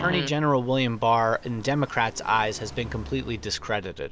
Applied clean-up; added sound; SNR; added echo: none; Car passing by; 19 dB; none.